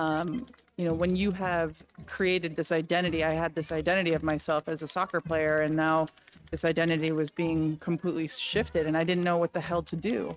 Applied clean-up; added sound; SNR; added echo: neural mask model RNNoise.